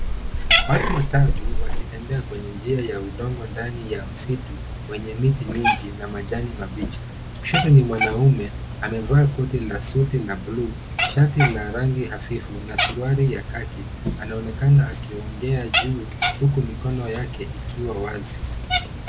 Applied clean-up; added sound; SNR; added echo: none; Cat; 3 dB; none.